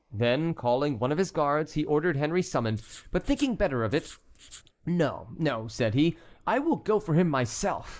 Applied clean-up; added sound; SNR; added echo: neural mask model Resemble Enhance denoiser.